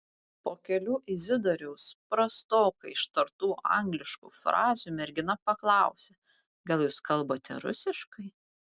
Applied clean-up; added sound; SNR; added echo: none; none; none; none.